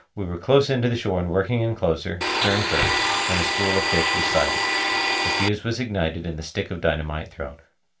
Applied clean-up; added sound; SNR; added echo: none; Domestic sounds, home sounds; -2 dB; reverberation time 0.2 s.